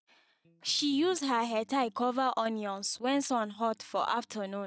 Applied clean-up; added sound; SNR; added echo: neural mask model DeepFilterNet 3.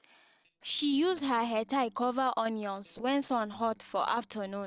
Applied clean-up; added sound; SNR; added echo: neural separator model SepFormer DNS4.